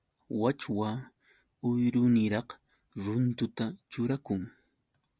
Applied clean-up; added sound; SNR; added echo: none; none; none; none.